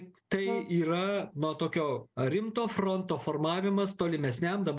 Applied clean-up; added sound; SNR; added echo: none; Brass instrument; 11 dB; none.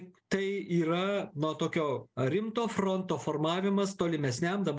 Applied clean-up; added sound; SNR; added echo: none; none; none; none.